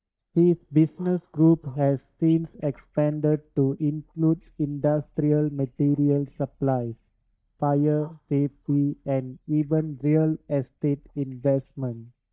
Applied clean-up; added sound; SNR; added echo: neural mask model DeepFilterNet 3.